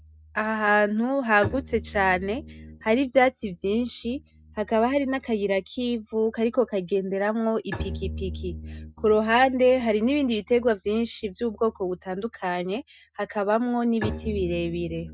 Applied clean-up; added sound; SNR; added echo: neural mask model RNNoise.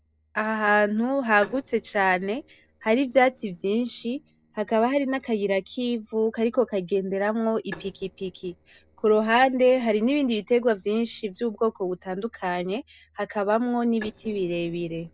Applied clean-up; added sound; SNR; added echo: neural separator model SepFormer DNS4.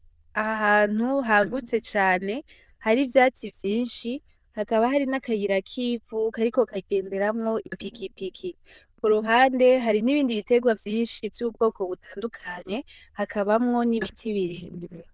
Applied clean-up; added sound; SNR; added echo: neural diffusion model UNIVERSE++.